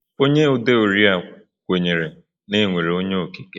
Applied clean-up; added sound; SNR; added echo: neural mask model Resemble Enhance denoiser.